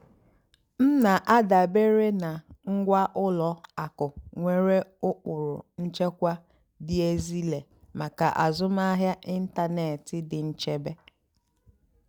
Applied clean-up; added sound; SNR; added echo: none; none; none; none.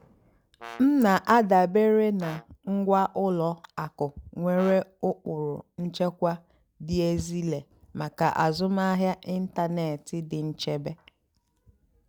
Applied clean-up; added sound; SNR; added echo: none; Brass instrument; 19 dB; none.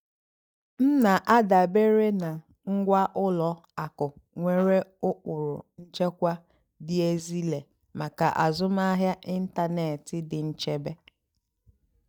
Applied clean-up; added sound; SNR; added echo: neural mask model DeepFilterNet 3.